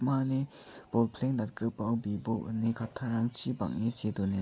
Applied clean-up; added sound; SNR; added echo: none; none; none; none.